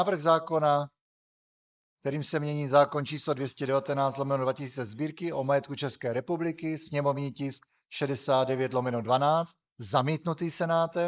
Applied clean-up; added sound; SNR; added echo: neural mask model Resemble Enhance denoiser.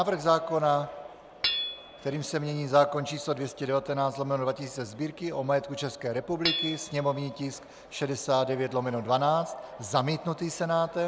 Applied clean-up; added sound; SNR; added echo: none; Hammer / Chink, clink; 12 dB; none.